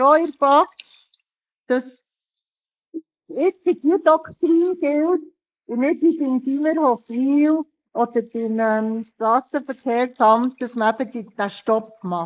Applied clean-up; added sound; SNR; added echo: neural mask model Resemble Enhance denoiser.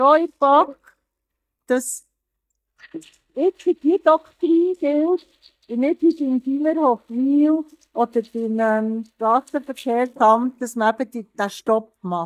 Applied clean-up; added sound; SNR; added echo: neural mask model DeepFilterNet 3.